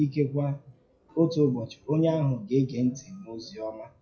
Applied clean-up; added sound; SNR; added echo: classical method WPE with log-MMSE.